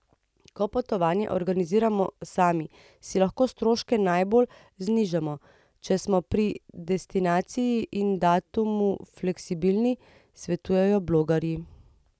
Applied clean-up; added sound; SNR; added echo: none; none; none; none.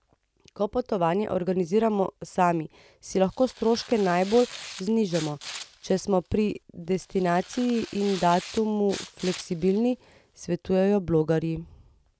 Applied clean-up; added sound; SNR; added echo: none; Tearing; 17 dB; none.